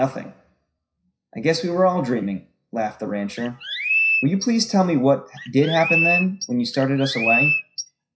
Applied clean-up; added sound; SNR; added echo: classical method WPE with log-MMSE.